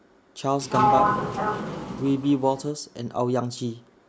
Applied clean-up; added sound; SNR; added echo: none; Sliding door; -2 dB; none.